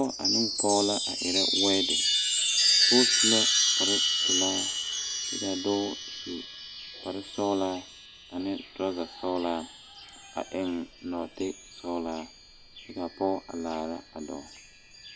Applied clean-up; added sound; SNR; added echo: none; Chime; -3 dB; none.